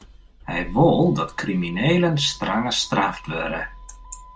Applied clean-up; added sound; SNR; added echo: none; Motor vehicle (road); 18 dB; none.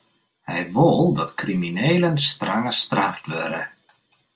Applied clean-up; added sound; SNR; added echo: none; none; none; none.